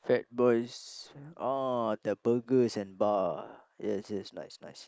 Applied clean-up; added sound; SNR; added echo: neural mask model Resemble Enhance denoiser.